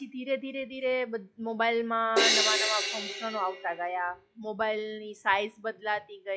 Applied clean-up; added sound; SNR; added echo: classical method log-MMSE.